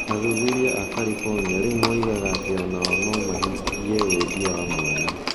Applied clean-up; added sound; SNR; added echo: none; Livestock, farm animals, working animals; 1 dB; none.